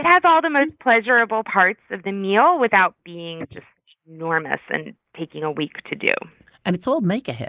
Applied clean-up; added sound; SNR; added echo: neural mask model Resemble Enhance denoiser.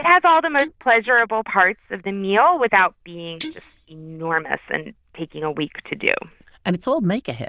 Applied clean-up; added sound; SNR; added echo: neural diffusion model UNIVERSE++.